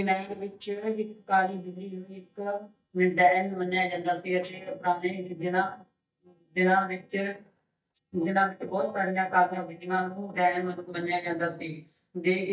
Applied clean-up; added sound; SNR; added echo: neural mask model DeepFilterNet 3.